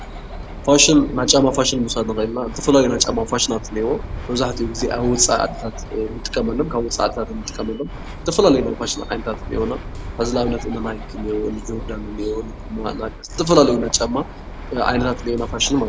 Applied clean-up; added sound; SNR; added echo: none; Bird; 11 dB; none.